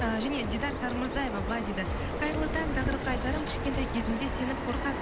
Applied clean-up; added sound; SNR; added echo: none; Bird vocalization, bird call, bird song; 2 dB; none.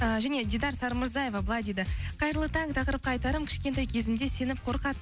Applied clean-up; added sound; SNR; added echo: none; none; none; none.